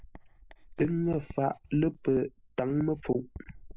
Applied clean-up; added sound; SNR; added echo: neural mask model Resemble Enhance denoiser.